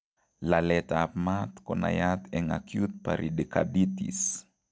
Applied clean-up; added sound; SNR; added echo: none; none; none; none.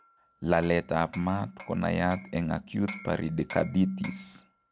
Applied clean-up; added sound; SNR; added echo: none; Hammer; 19 dB; none.